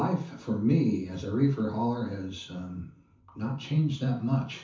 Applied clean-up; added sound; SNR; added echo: none; none; none; reverberation time 0.9 s.